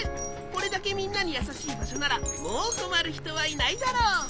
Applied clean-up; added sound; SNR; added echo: none; Glass; 10 dB; none.